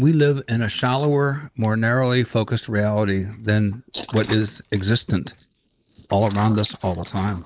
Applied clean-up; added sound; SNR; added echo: neural mask model Resemble Enhance denoiser.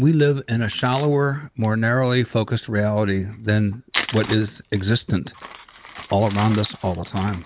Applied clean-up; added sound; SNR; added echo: none; Crumpling, crinkling; 16 dB; none.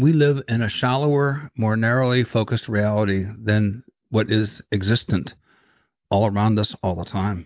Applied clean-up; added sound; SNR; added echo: none; none; none; none.